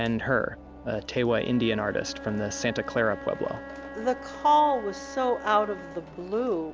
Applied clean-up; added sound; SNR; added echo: none; Wind instrument, woodwind instrument; 15 dB; none.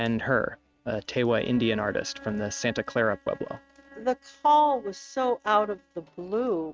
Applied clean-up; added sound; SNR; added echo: neural mask model RNNoise.